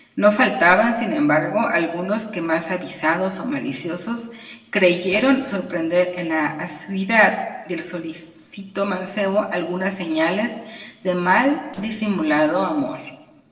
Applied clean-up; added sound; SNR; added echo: neural separator model SepFormer DNS4.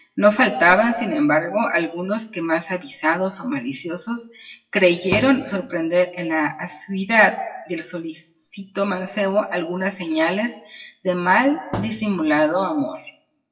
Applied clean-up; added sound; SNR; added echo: classical method WPE with log-MMSE.